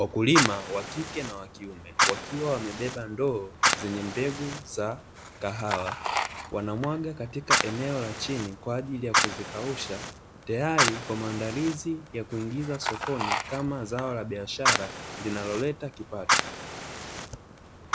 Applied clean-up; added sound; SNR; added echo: none; Fire; 0 dB; none.